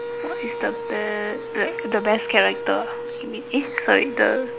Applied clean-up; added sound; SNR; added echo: none; Wind instrument, woodwind instrument; 8 dB; none.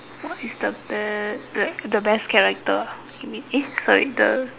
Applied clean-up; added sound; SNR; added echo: none; none; none; none.